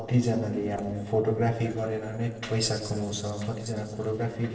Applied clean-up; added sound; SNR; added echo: neural separator model SepFormer DNS4.